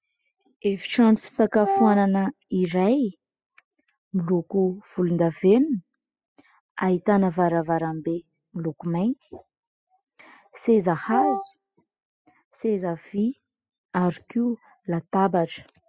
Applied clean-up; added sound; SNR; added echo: classical method spectral subtraction.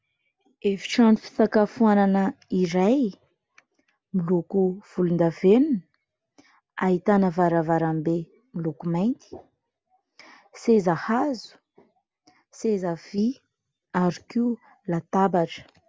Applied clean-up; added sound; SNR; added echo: none; none; none; none.